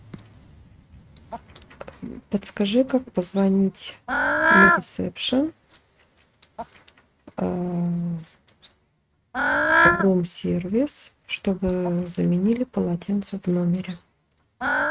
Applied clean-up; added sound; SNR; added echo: neural mask model RNNoise.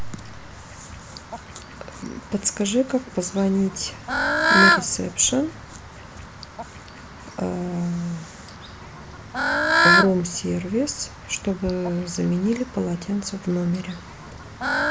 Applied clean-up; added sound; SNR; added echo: none; Bird / Fowl; 0 dB; none.